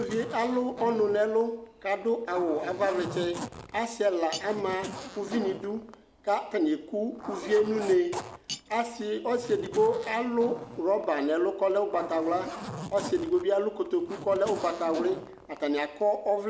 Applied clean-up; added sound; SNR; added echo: none; Cutlery, silverware + Zipper (clothing); 14 dB; none.